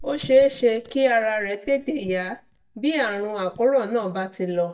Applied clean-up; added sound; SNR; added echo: neural mask model DeepFilterNet 3.